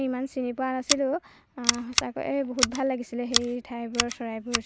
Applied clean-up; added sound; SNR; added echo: none; Scissors; 1 dB; none.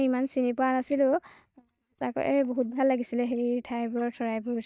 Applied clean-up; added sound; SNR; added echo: neural mask model DeepFilterNet 3.